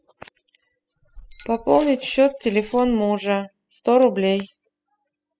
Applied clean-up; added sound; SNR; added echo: classical method spectral subtraction.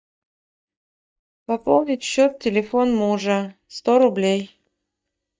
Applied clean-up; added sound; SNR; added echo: neural mask model DeepFilterNet 3.